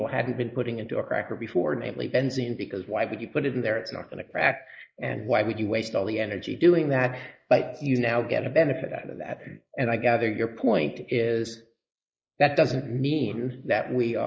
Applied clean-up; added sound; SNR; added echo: neural mask model Resemble Enhance denoiser.